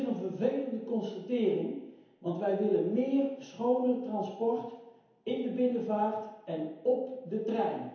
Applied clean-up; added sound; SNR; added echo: none; none; none; reverberation time 1.0 s.